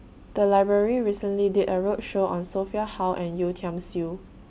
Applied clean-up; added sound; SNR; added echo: none; none; none; none.